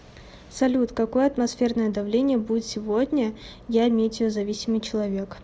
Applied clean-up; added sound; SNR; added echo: none; none; none; none.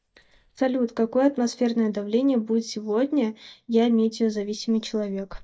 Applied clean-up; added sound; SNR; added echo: neural mask model DeepFilterNet 3.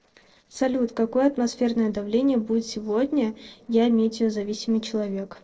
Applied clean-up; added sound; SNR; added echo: neural separator model SepFormer DNS4.